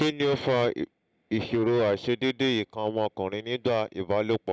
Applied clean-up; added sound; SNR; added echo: none; none; none; none.